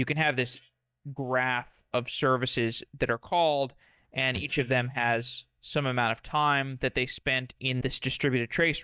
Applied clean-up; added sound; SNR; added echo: neural mask model DeepFilterNet 3.